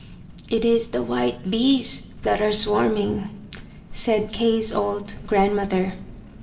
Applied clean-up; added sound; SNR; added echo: none; Car; 19 dB; reverberation time 0.6 s.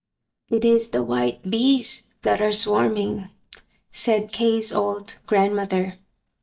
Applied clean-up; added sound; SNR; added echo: neural mask model DeepFilterNet 3.